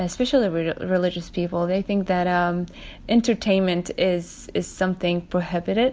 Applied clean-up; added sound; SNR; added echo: none; none; none; none.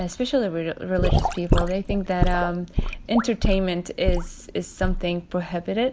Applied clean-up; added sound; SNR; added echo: none; Sink (filling or washing) / Gurgling / Liquid; 0 dB; none.